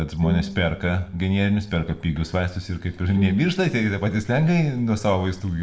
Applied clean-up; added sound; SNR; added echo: none; Bowed string instrument; 13 dB; reverberation time 0.5 s.